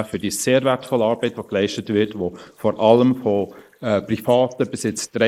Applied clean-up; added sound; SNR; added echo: neural mask model Resemble Enhance denoiser.